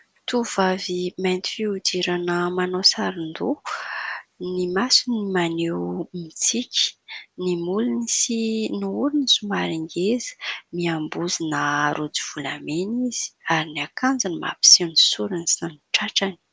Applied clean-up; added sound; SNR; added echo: none; none; none; none.